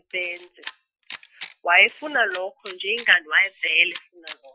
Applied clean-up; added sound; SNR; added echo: classical method Wiener filter.